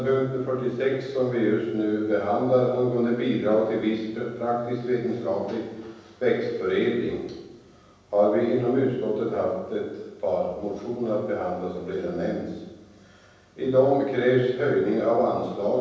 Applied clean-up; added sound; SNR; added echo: none; none; none; reverberation time 1.1 s.